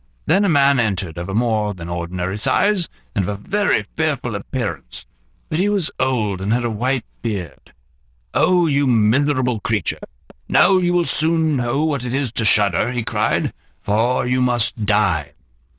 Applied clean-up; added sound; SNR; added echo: neural diffusion model UNIVERSE++.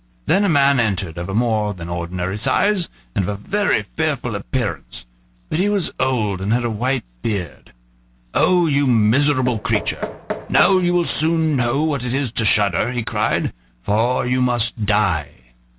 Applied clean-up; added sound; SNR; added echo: none; Knock; 12 dB; none.